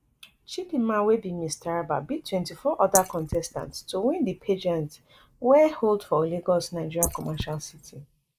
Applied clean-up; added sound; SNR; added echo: neural mask model Resemble Enhance denoiser.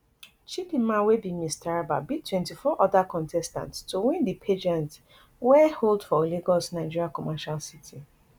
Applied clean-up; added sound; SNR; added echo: none; none; none; none.